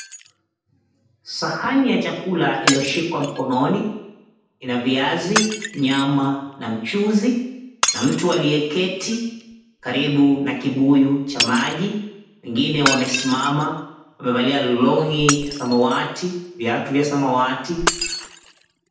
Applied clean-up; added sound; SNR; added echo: none; Shatter; 9 dB; reverberation time 0.8 s.